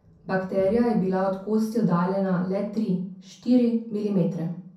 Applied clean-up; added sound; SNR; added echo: none; none; none; reverberation time 0.5 s.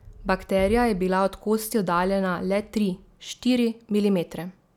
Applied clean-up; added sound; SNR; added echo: none; none; none; none.